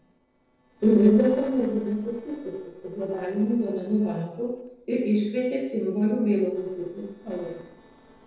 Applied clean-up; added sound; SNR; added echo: neural separator model SepFormer DNS4.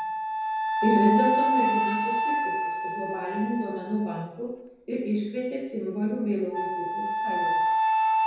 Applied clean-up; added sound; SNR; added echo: none; Wind instrument, woodwind instrument; -2 dB; reverberation time 0.9 s.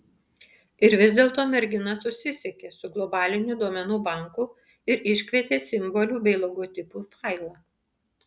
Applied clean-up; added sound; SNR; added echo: none; none; none; none.